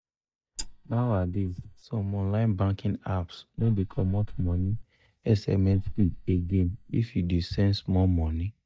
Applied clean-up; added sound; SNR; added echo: neural mask model DeepFilterNet 3.